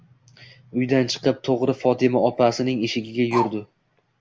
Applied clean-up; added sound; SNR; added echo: none; Bark; 11 dB; none.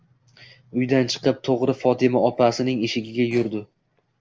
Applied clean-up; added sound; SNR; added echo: neural separator model SepFormer DNS4.